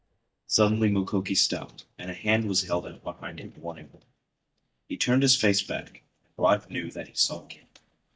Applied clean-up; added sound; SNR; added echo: neural mask model DeepFilterNet 3.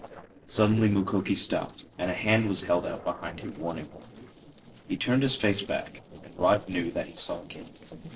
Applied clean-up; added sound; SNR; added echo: neural separator model SepFormer DNS4.